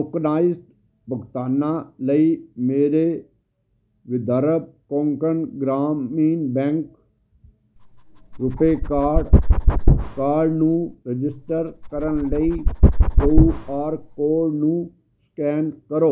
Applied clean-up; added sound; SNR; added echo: none; Dog; -3 dB; none.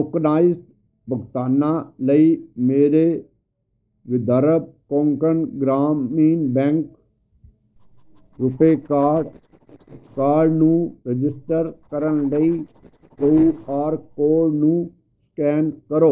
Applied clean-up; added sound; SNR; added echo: neural separator model SepFormer DNS4.